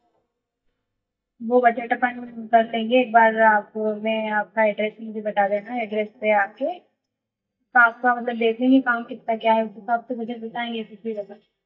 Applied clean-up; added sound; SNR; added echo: neural mask model DeepFilterNet 3.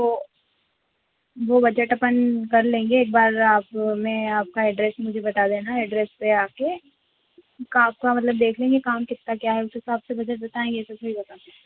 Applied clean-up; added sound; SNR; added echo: none; none; none; none.